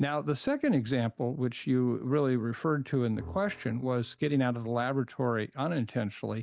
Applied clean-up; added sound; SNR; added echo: neural mask model DeepFilterNet 3.